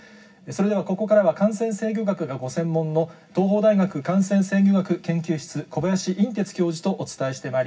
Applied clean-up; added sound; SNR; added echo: none; none; none; reverberation time 0.4 s.